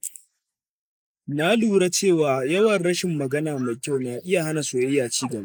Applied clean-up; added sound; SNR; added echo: neural mask model Resemble Enhance denoiser.